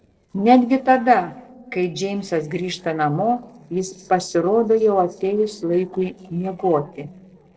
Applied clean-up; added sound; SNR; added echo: neural separator model SepFormer DNS4.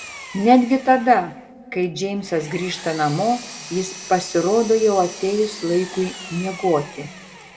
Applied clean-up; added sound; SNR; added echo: none; Power tool; 16 dB; reverberation time 1.2 s.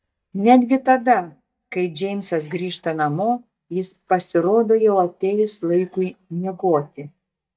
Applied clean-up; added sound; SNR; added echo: neural mask model DeepFilterNet 3.